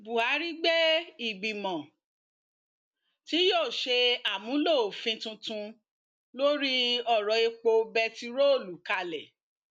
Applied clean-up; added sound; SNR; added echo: none; none; none; none.